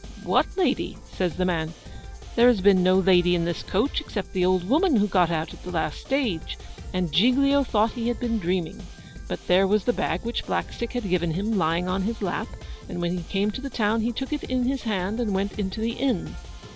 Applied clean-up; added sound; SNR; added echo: none; Drum kit; 14 dB; none.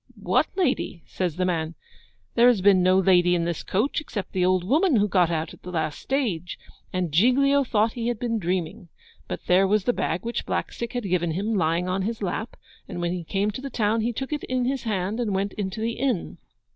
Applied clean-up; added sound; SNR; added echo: none; none; none; none.